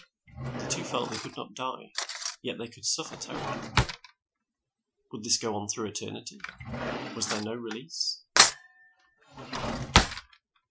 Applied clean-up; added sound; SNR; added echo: classical method Wiener filter.